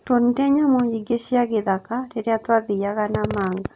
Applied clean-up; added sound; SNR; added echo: none; none; none; none.